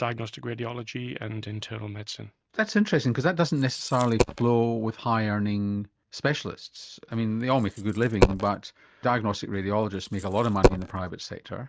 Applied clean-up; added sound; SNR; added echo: neural mask model RNNoise.